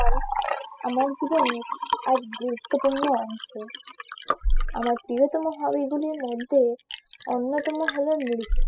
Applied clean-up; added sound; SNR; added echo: classical method spectral subtraction.